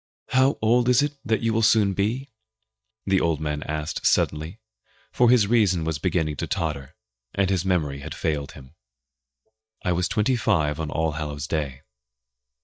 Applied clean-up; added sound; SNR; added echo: neural mask model DeepFilterNet 3.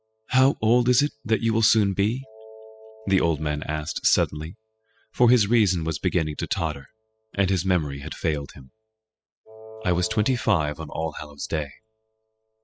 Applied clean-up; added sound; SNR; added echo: classical method spectral subtraction.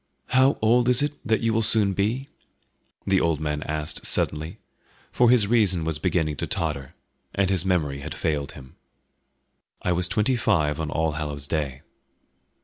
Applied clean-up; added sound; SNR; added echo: none; none; none; none.